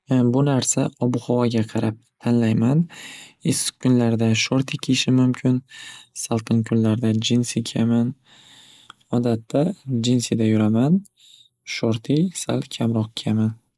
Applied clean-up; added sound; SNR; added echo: neural mask model Resemble Enhance denoiser.